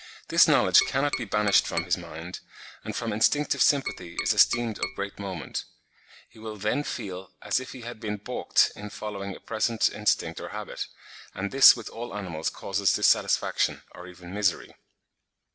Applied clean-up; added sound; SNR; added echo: none; Tap; 7 dB; none.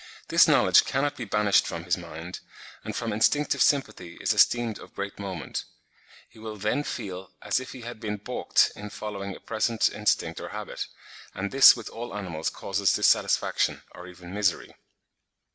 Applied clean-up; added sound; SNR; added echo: none; none; none; none.